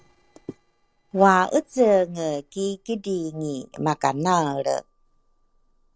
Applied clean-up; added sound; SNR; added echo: neural separator model SepFormer DNS4.